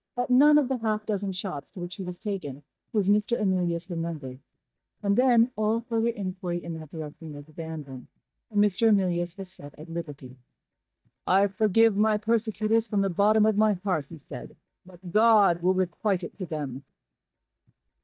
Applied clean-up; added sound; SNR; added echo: neural mask model DeepFilterNet 3.